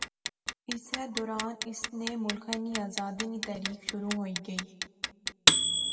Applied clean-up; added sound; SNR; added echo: none; Clock; -5 dB; reverberation time 1.4 s.